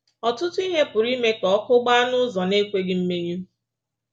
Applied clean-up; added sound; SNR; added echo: none; none; none; none.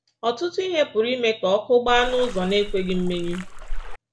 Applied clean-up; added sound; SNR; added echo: none; Splash, splatter; 5 dB; none.